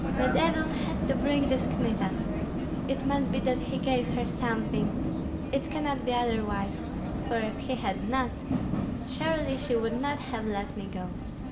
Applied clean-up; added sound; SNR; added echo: none; Vehicle; 0 dB; reverberation time 0.7 s.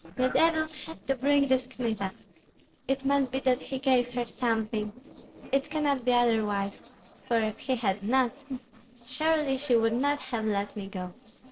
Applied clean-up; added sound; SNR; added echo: neural separator model SepFormer DNS4.